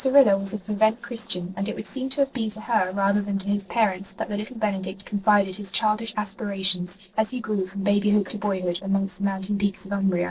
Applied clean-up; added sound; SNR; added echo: neural separator model SepFormer DNS4.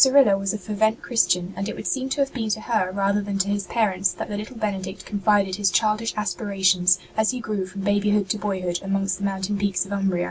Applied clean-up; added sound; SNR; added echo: none; none; none; none.